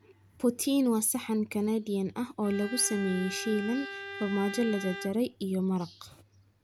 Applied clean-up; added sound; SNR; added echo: none; Bowed string instrument; 10 dB; none.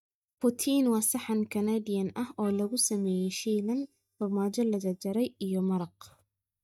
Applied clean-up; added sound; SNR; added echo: neural mask model DeepFilterNet 3.